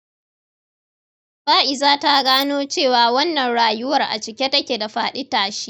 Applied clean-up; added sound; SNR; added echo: neural mask model DeepFilterNet 3.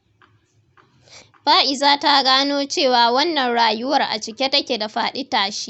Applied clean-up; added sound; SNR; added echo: none; none; none; none.